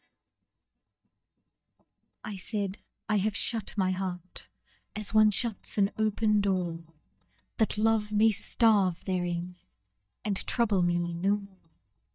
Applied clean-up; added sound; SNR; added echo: neural mask model DeepFilterNet 3.